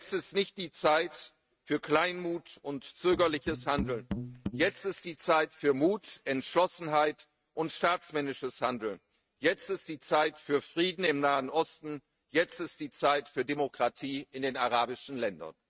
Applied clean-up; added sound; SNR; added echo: neural mask model RNNoise.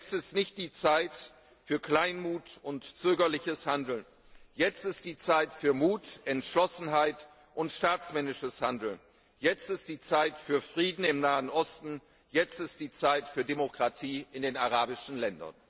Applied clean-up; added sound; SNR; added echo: none; none; none; none.